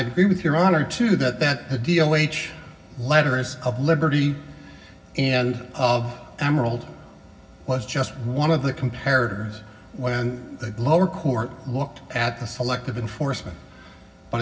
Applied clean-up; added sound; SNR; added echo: none; none; none; reverberation time 0.4 s.